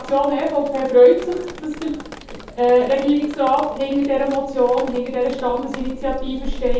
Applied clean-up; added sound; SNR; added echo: none; Drip; 12 dB; reverberation time 0.7 s.